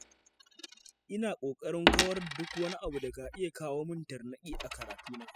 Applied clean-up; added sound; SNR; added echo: classical method spectral subtraction.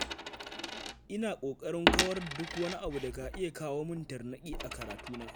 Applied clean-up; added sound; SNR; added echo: none; Coin (dropping); -1 dB; none.